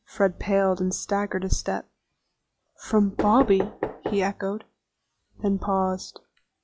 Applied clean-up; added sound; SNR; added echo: classical method log-MMSE.